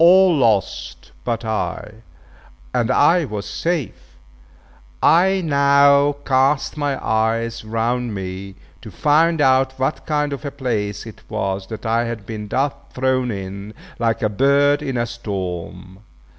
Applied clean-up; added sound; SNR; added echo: none; none; none; none.